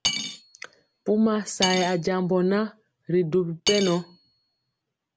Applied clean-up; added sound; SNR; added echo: none; Cutlery, silverware / Dishes, pots, and pans; 7 dB; none.